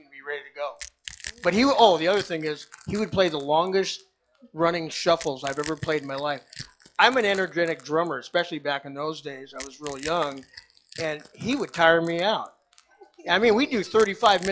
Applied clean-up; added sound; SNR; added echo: classical method log-MMSE.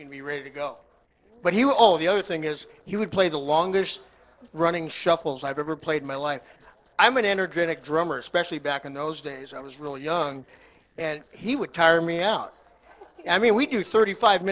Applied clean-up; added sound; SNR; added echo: neural separator model SepFormer DNS4.